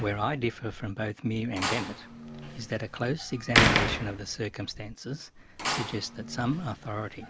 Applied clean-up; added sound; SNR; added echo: none; Slam; 0 dB; none.